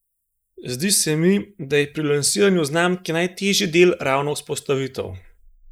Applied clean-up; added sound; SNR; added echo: neural mask model Resemble Enhance denoiser.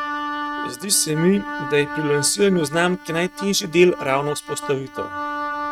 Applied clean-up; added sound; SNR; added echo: neural mask model RNNoise.